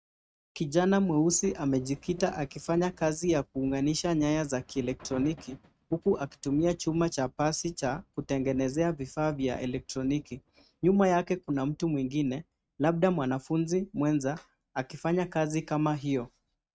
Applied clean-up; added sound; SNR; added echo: neural mask model RNNoise.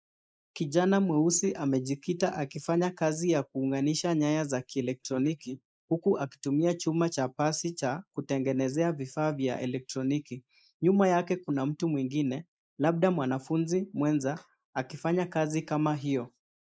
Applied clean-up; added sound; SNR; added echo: neural mask model Resemble Enhance denoiser.